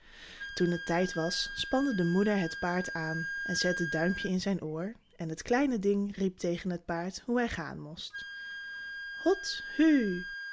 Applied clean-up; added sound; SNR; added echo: none; Wind instrument, woodwind instrument; 10 dB; none.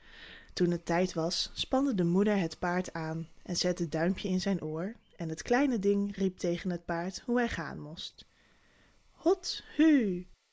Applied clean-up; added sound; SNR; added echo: neural mask model Resemble Enhance denoiser.